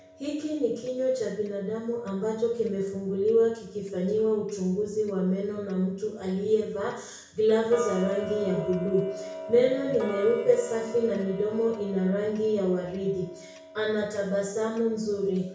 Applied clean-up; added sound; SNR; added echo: none; Tick-tock; 14 dB; reverberation time 0.6 s.